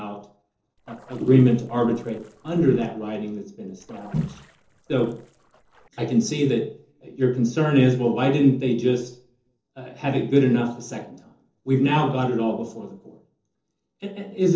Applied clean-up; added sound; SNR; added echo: neural separator model SepFormer DNS4.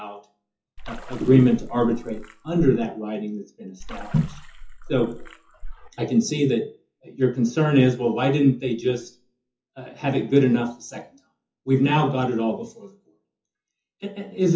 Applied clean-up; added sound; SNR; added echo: classical method WPE with log-MMSE.